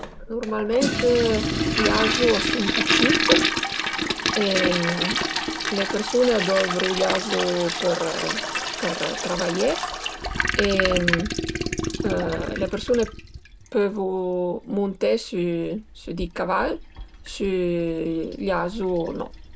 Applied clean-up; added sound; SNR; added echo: none; Toilet flush; 2 dB; none.